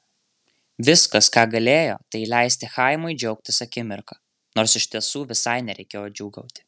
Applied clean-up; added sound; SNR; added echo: none; none; none; none.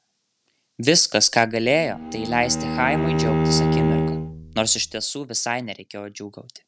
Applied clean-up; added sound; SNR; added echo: none; Bowed string instrument; 0 dB; none.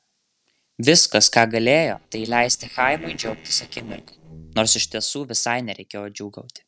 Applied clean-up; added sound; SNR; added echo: neural separator model SepFormer DNS4.